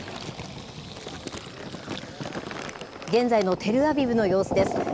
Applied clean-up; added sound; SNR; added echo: none; Fill (with liquid); 7 dB; none.